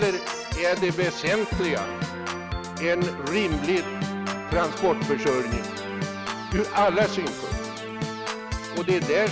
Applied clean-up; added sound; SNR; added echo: none; Organ; 4 dB; none.